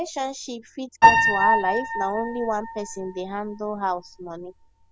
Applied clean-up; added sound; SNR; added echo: none; Piano; -4 dB; none.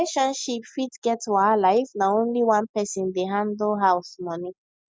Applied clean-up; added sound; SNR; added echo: none; none; none; none.